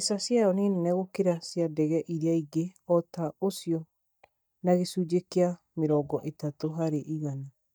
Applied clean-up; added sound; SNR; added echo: neural mask model DeepFilterNet 3.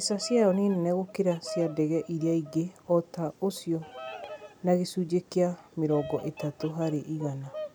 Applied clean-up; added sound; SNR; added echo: none; Bird vocalization, bird call, bird song; 15 dB; none.